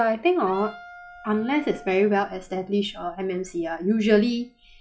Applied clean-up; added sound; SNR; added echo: classical method log-MMSE.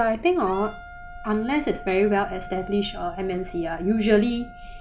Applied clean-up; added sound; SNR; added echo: none; Boat, Water vehicle + Wind instrument, woodwind instrument; 14 dB; none.